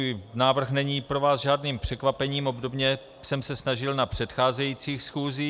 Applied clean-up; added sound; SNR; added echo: none; none; none; none.